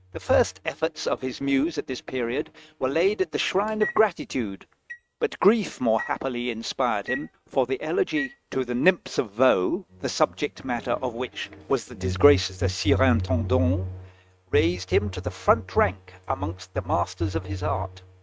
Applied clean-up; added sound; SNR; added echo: neural mask model RNNoise.